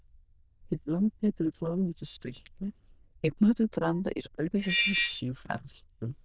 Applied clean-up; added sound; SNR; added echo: neural diffusion model UNIVERSE++.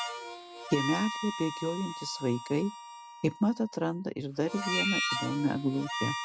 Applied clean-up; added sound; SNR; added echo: none; Harmonica; 5 dB; none.